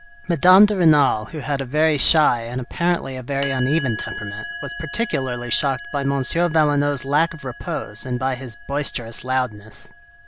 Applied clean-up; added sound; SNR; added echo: none; Chime; 7 dB; none.